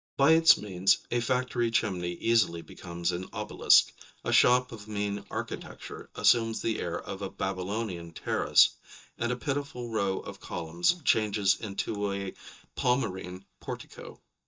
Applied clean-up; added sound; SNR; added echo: neural mask model DeepFilterNet 3.